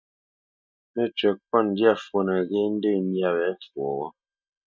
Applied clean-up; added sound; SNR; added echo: neural mask model DeepFilterNet 3.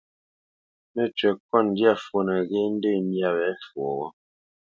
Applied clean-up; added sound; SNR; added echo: none; none; none; none.